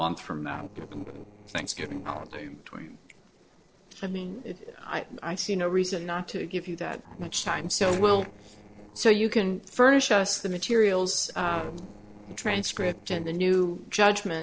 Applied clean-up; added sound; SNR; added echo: neural separator model SepFormer DNS4.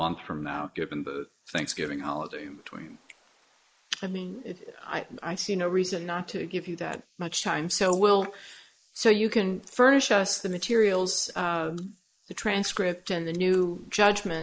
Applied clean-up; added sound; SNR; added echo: neural mask model Resemble Enhance denoiser.